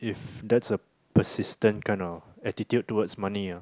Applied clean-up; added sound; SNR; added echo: none; none; none; none.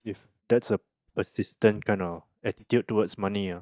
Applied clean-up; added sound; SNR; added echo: neural mask model DeepFilterNet 3.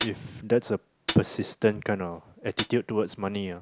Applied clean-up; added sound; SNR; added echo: none; Hi-hat; 11 dB; none.